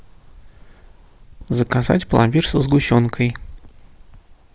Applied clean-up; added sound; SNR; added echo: none; none; none; none.